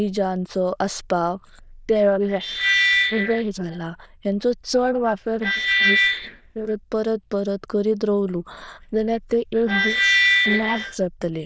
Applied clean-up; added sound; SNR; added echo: neural diffusion model UNIVERSE++.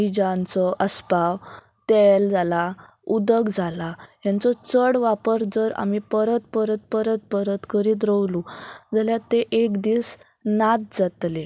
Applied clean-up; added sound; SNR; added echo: none; none; none; none.